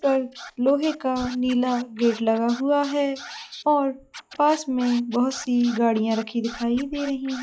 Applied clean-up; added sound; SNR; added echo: classical method log-MMSE.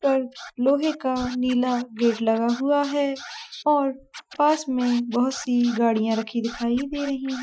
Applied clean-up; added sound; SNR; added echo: classical method Wiener filter.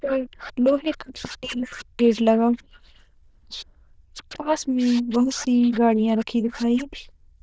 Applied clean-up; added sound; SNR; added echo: neural diffusion model UNIVERSE++.